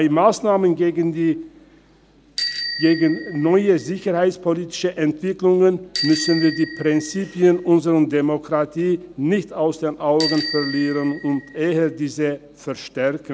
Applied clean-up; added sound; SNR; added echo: none; Bicycle bell; 12 dB; none.